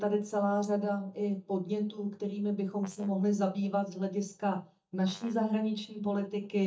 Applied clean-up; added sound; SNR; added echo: neural mask model DeepFilterNet 3.